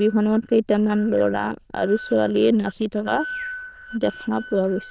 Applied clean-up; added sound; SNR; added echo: neural diffusion model UNIVERSE++.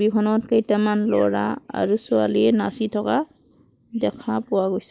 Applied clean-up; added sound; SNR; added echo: neural mask model Resemble Enhance denoiser.